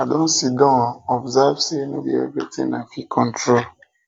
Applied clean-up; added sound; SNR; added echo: none; none; none; none.